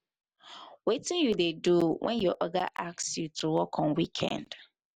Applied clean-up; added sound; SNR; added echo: none; none; none; none.